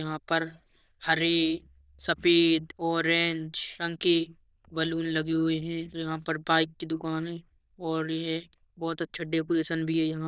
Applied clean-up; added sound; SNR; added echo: neural diffusion model UNIVERSE++.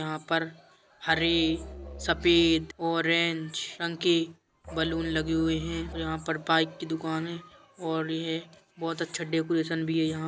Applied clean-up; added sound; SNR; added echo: none; Musical instrument; 13 dB; none.